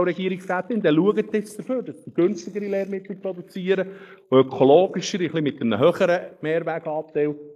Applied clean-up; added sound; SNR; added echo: neural mask model Resemble Enhance denoiser.